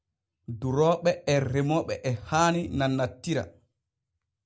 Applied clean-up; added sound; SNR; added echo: none; none; none; none.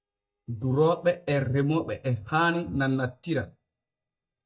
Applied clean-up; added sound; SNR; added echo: neural mask model DeepFilterNet 3.